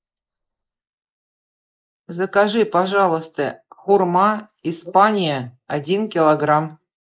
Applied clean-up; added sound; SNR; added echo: neural mask model Resemble Enhance denoiser.